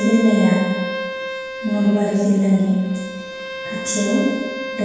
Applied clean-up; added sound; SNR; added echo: none; Bowed string instrument; 9 dB; reverberation time 1.2 s.